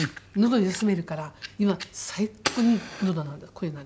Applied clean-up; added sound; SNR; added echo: none; Fire; 12 dB; none.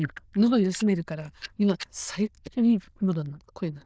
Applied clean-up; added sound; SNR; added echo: neural diffusion model UNIVERSE++.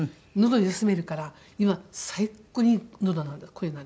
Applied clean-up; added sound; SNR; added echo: none; none; none; none.